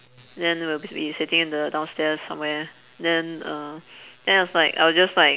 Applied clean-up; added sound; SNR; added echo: none; none; none; none.